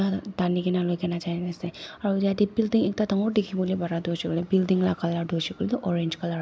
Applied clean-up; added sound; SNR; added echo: none; none; none; none.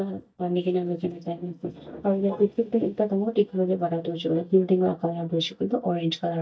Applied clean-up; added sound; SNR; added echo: neural mask model DeepFilterNet 3.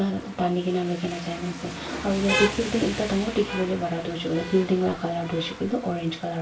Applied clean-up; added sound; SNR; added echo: none; Rain; 8 dB; reverberation time 0.3 s.